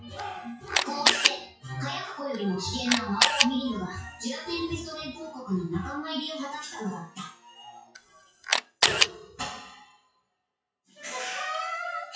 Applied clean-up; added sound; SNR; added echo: classical method WPE with log-MMSE.